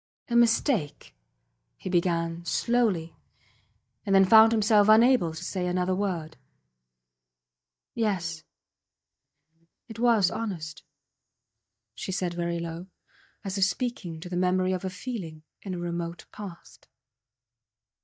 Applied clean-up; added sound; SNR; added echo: neural mask model DeepFilterNet 3.